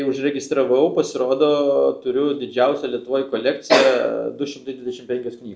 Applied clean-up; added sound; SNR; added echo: none; none; none; none.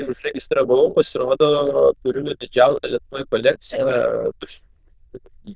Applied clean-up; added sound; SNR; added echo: neural diffusion model UNIVERSE++.